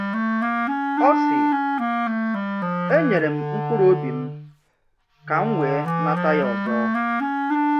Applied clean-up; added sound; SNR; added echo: none; Wind instrument, woodwind instrument; -2 dB; none.